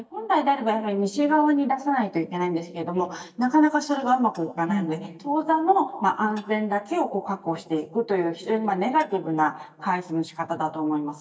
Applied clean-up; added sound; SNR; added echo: neural mask model DeepFilterNet 3.